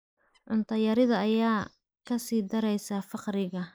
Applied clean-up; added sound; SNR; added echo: neural mask model Resemble Enhance denoiser.